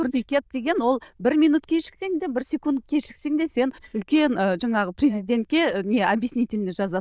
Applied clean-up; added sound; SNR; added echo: neural diffusion model UNIVERSE++.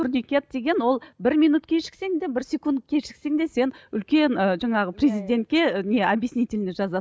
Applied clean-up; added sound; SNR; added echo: none; none; none; none.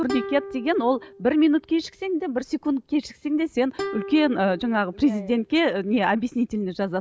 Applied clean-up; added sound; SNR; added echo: none; Plucked string instrument; 15 dB; none.